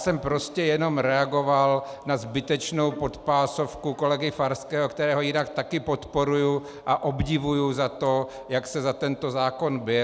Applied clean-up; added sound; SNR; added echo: none; Bowed string instrument; 19 dB; none.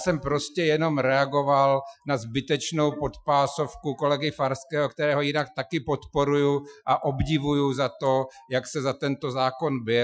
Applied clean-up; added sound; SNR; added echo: classical method Wiener filter.